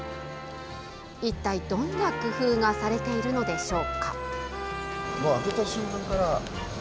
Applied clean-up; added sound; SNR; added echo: none; Trumpet; 18 dB; none.